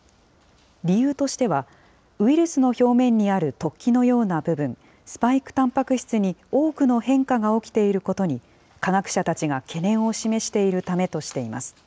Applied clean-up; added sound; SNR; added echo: none; none; none; none.